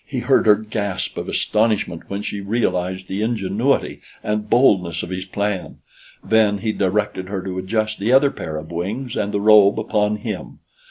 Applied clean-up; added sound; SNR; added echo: none; none; none; none.